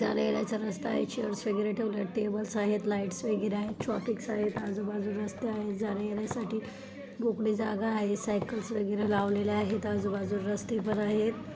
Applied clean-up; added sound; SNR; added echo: none; Walk, footsteps; 16 dB; none.